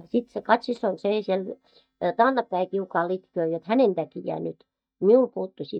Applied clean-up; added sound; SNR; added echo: neural mask model DeepFilterNet 3.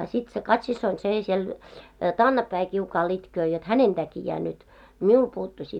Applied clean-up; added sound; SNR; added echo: none; none; none; none.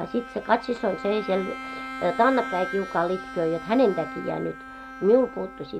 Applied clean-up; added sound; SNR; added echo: none; Bowed string instrument; 11 dB; none.